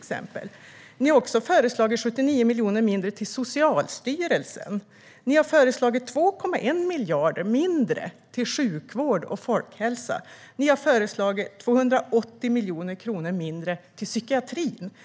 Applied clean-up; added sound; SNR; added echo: none; none; none; none.